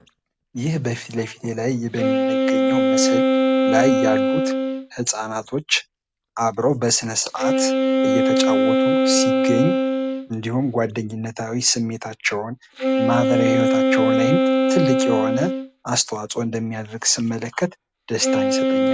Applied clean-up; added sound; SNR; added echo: none; Wind instrument, woodwind instrument; -3 dB; none.